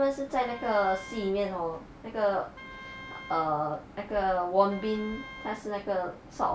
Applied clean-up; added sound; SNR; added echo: none; Wind instrument, woodwind instrument; 18 dB; none.